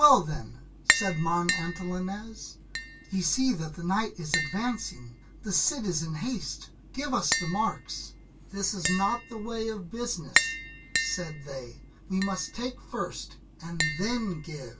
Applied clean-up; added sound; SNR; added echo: none; Tap; 4 dB; reverberation time 0.2 s.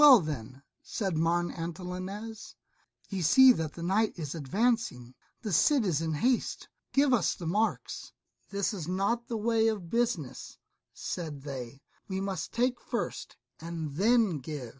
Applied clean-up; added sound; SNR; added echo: none; none; none; none.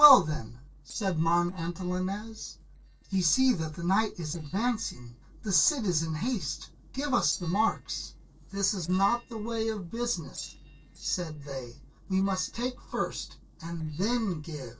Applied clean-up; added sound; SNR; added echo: neural separator model SepFormer DNS4.